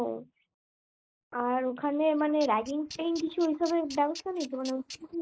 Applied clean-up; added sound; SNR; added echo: neural mask model Resemble Enhance denoiser.